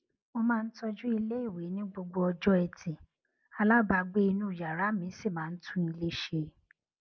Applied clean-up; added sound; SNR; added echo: none; none; none; none.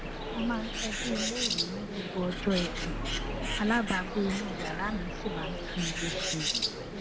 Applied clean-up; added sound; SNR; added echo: none; Bird; 0 dB; none.